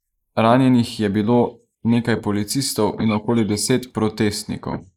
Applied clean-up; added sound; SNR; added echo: neural mask model Resemble Enhance denoiser.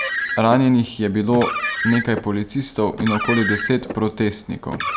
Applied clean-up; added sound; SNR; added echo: none; Car; 7 dB; none.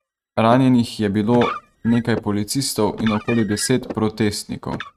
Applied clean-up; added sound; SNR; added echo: neural mask model RNNoise.